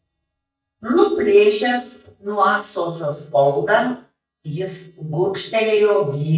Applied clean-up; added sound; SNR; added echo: neural mask model DeepFilterNet 3.